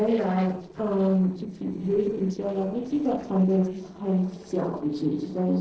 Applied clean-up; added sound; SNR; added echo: neural separator model SepFormer DNS4.